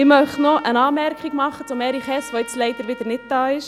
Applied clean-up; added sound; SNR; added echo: none; Trumpet; 18 dB; none.